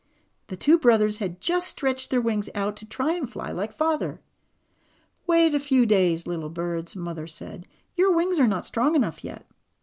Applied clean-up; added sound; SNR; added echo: none; none; none; none.